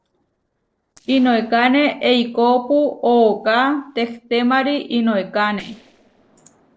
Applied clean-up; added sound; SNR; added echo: neural separator model SepFormer DNS4.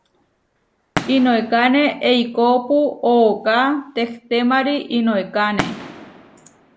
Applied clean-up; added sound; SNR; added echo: none; Fireworks; 15 dB; none.